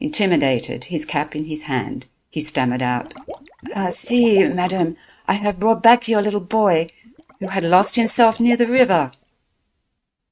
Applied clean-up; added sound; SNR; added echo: neural mask model RNNoise.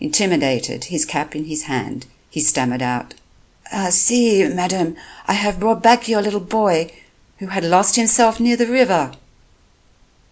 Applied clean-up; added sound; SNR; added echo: none; none; none; none.